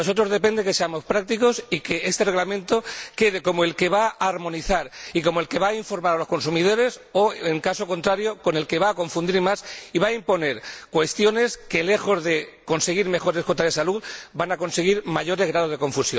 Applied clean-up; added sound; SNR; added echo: none; none; none; none.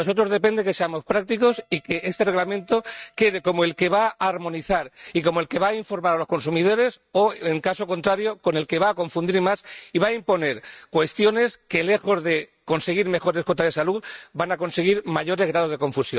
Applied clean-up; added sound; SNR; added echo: neural mask model RNNoise.